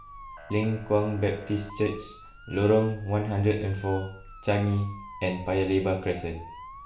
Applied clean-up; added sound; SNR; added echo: none; Motor vehicle (road) / Siren; 18 dB; reverberation time 0.5 s.